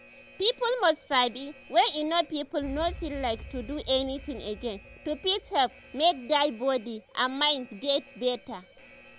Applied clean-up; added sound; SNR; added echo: none; Alarm; 18 dB; none.